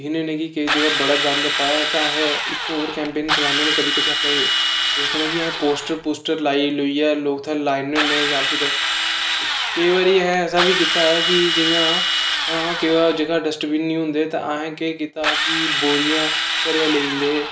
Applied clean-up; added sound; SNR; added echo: none; Drill; 0 dB; none.